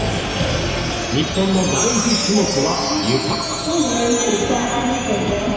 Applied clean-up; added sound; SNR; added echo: none; Wind chime; 8 dB; reverberation time 2.2 s.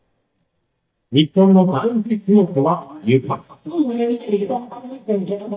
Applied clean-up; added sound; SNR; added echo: neural mask model DeepFilterNet 3.